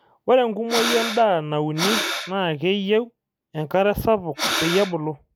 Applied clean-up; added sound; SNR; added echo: none; Breathing; 5 dB; none.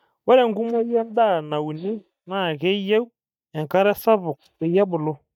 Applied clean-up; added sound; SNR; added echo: neural mask model DeepFilterNet 3.